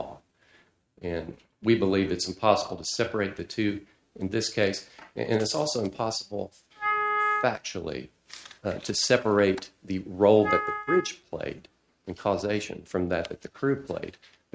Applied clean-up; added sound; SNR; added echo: neural mask model RNNoise.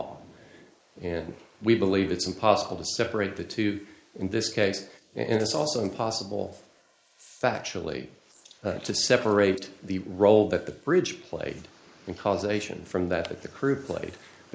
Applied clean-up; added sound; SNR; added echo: neural mask model Resemble Enhance denoiser.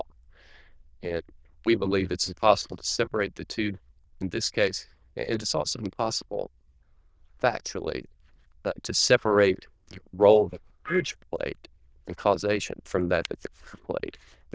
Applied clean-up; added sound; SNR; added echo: neural diffusion model UNIVERSE++.